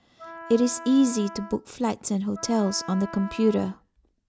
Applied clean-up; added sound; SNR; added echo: none; Wind instrument, woodwind instrument; 16 dB; none.